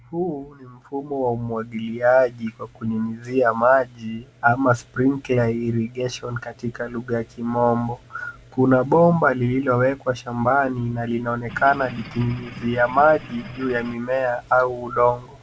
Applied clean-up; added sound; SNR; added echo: none; Engine / Boat, Water vehicle; 16 dB; none.